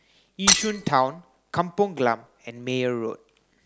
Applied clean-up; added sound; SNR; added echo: none; Shatter; -2 dB; none.